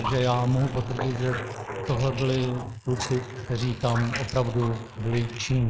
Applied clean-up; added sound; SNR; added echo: neural mask model Resemble Enhance denoiser.